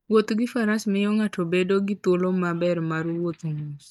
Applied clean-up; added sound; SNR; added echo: neural mask model DeepFilterNet 3.